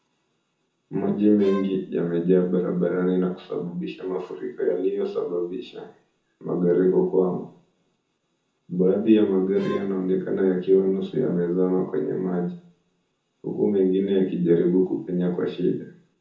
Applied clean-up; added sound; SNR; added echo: none; Bowed string instrument; 17 dB; reverberation time 0.6 s.